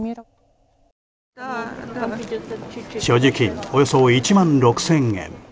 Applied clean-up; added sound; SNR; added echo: none; none; none; none.